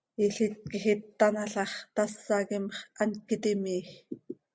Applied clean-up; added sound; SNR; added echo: none; none; none; none.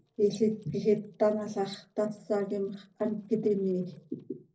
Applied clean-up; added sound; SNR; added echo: neural separator model SepFormer DNS4.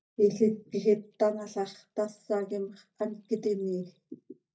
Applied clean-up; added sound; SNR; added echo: neural mask model DeepFilterNet 3.